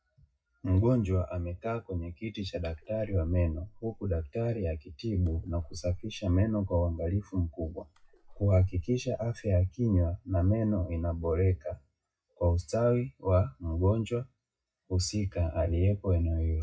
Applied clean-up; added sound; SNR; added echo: classical method WPE with log-MMSE.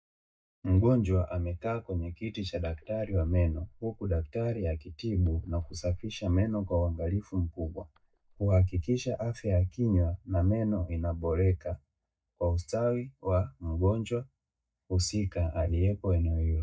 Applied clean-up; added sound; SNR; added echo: neural mask model DeepFilterNet 3.